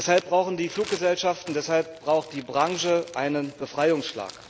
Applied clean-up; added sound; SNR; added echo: none; Crumpling, crinkling; 19 dB; none.